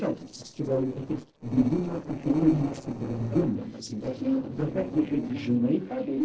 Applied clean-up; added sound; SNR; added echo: neural separator model SepFormer DNS4.